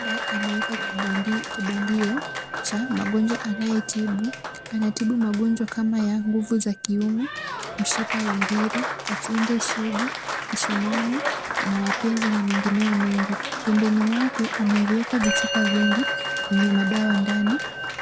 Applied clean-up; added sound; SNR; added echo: none; Musical instrument + Applause; 5 dB; none.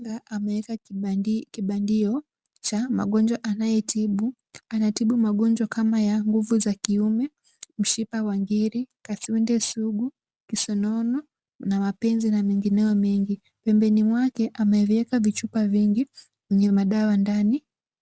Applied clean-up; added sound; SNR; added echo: none; none; none; none.